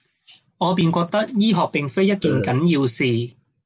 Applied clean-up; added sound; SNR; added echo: none; Burping, eructation; 5 dB; none.